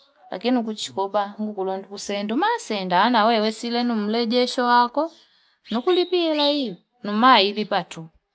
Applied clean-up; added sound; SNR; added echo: none; none; none; none.